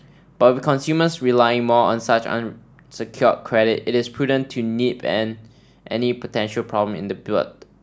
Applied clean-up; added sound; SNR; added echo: none; none; none; none.